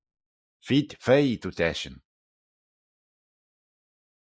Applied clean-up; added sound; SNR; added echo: neural mask model Resemble Enhance denoiser.